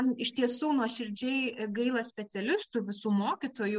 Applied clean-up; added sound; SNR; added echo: none; none; none; none.